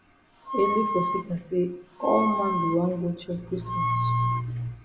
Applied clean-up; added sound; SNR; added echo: none; Wind instrument, woodwind instrument; 3 dB; reverberation time 0.7 s.